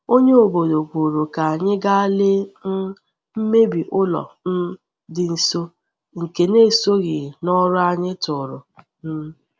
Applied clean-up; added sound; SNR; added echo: none; none; none; none.